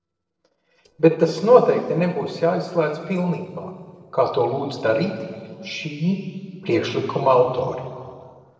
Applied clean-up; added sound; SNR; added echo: neural separator model SepFormer DNS4.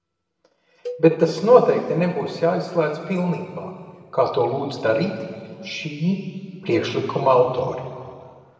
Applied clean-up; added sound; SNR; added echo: none; Cowbell; 18 dB; reverberation time 2.2 s.